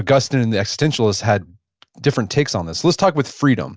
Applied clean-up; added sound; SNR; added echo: none; none; none; none.